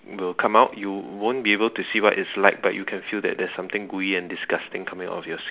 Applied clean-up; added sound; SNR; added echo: none; none; none; none.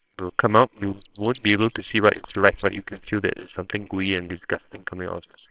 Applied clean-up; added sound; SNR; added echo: neural separator model SepFormer WHAMR!.